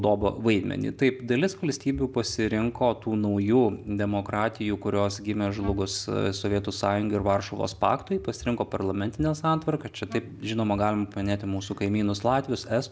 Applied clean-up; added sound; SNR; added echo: none; Wind instrument, woodwind instrument; 19 dB; none.